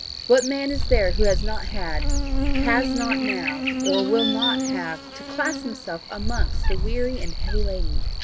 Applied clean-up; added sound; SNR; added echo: none; Bird + Buzz; -4 dB; none.